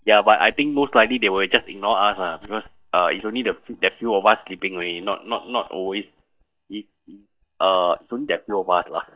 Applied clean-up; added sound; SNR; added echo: neural mask model DeepFilterNet 3.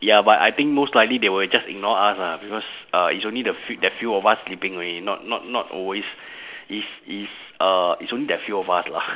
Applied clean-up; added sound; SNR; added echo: none; none; none; none.